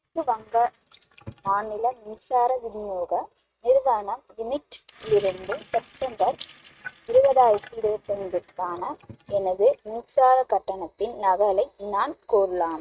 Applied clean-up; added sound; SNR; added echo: neural mask model RNNoise.